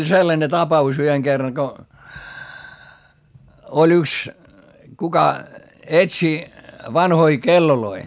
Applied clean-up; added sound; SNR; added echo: none; none; none; none.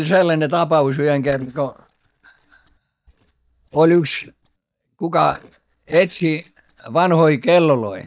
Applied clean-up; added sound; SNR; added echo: neural mask model DeepFilterNet 3.